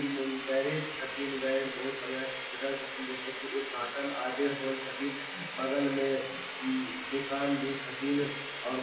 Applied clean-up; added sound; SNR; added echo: none; Sawing; 0 dB; reverberation time 0.9 s.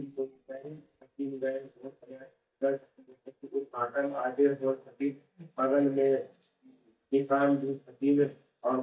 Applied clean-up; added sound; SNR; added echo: neural mask model DeepFilterNet 3.